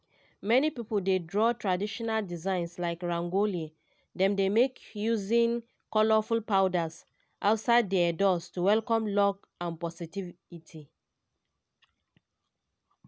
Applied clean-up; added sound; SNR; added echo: none; none; none; none.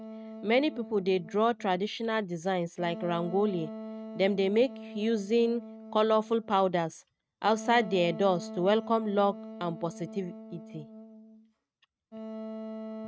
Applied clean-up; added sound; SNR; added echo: neural mask model RNNoise.